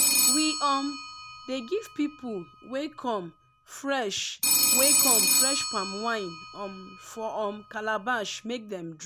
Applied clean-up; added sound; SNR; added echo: none; Telephone; -3 dB; none.